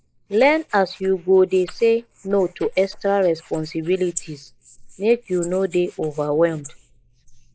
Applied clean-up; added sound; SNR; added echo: neural mask model Resemble Enhance denoiser.